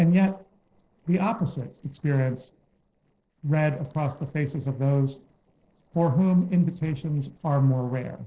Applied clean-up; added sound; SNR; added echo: neural separator model SepFormer DNS4.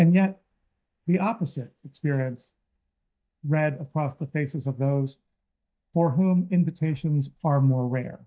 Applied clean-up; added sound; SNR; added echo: neural mask model DeepFilterNet 3.